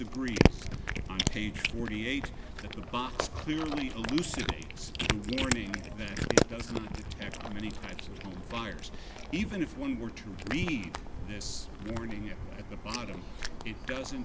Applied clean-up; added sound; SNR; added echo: none; Cat; -3 dB; none.